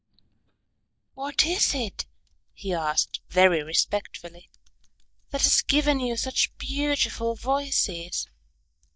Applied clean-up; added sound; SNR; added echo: neural mask model DeepFilterNet 3.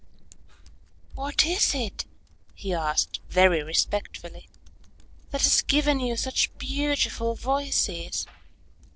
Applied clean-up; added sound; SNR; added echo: neural separator model SepFormer DNS4.